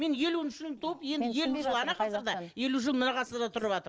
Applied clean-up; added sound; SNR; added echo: neural separator model SepFormer DNS4.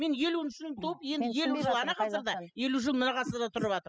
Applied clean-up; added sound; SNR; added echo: classical method spectral subtraction.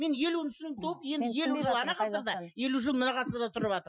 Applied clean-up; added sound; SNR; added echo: classical method Wiener filter.